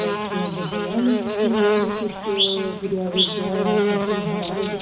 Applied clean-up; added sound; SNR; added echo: none; Buzz / Bird; -3 dB; reverberation time 0.4 s.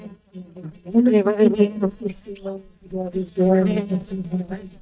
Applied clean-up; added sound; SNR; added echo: neural mask model DeepFilterNet 3.